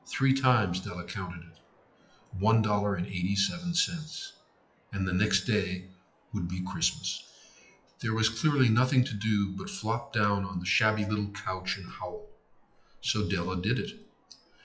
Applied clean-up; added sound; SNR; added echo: classical method WPE with log-MMSE.